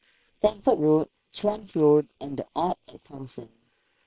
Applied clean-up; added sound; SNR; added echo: neural separator model SepFormer WHAM!.